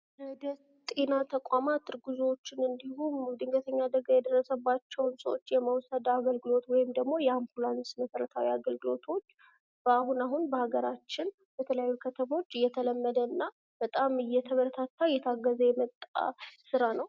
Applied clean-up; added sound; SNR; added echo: none; none; none; none.